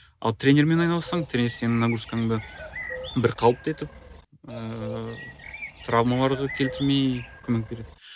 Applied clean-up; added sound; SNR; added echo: none; Bird; 14 dB; none.